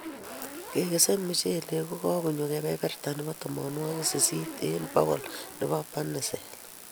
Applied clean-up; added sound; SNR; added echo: none; Zipper (clothing); 16 dB; none.